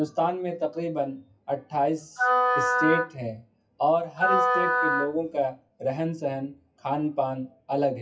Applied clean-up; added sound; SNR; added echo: classical method WPE with log-MMSE.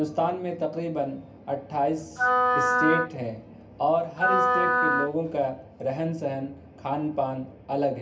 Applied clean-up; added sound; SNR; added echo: none; Wind instrument, woodwind instrument; -3 dB; reverberation time 0.3 s.